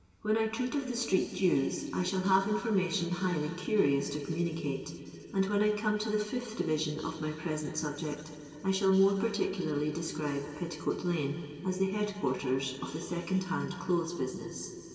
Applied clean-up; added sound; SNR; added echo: none; none; none; reverberation time 2.6 s.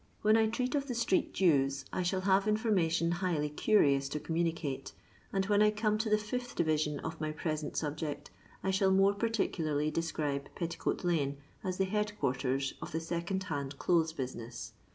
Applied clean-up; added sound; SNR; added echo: none; none; none; none.